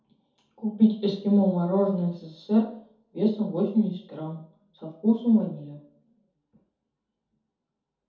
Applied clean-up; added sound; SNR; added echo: none; none; none; reverberation time 0.5 s.